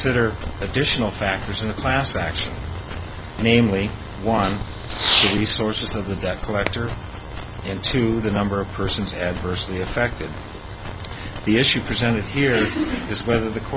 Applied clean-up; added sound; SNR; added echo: none; Fireworks; 8 dB; none.